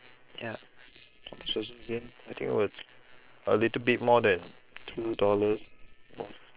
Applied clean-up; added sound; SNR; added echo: neural separator model SepFormer WHAM!.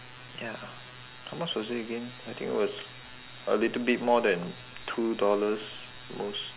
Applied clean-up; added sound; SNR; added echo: none; none; none; none.